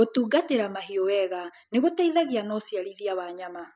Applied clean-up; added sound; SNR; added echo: none; none; none; none.